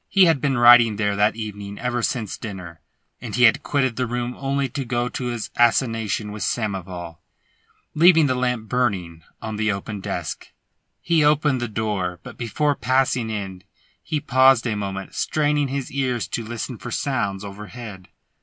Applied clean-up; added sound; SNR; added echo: none; none; none; none.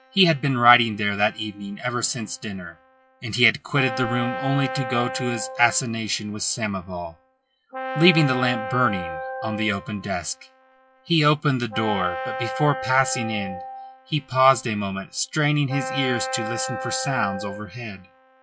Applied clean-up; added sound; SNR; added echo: classical method log-MMSE.